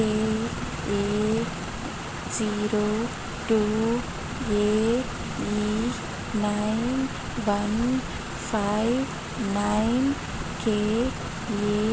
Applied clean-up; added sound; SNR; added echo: none; none; none; none.